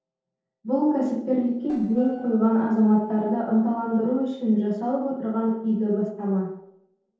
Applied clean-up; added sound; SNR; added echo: neural separator model SepFormer DNS4.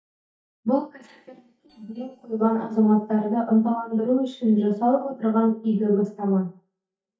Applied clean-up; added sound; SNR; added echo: neural mask model DeepFilterNet 3.